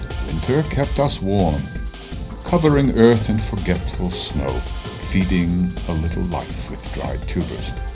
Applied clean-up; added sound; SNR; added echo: none; Drum kit; 7 dB; reverberation time 0.5 s.